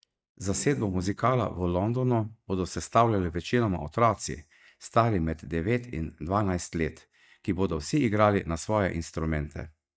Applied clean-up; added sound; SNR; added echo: neural mask model DeepFilterNet 3.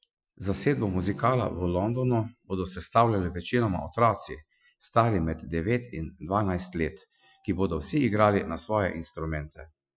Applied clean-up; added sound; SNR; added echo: classical method Wiener filter.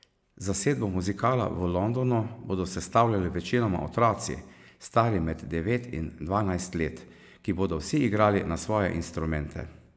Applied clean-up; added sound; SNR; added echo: none; none; none; none.